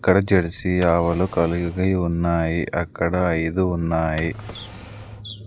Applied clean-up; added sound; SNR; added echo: none; Drawer open or close; 20 dB; none.